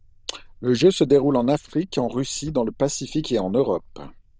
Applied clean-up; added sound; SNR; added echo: neural diffusion model UNIVERSE++.